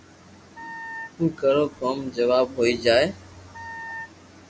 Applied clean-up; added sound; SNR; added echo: none; Wind instrument, woodwind instrument; 14 dB; none.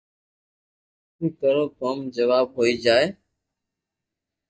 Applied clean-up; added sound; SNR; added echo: neural mask model DeepFilterNet 3.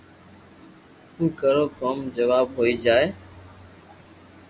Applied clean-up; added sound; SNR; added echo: none; none; none; none.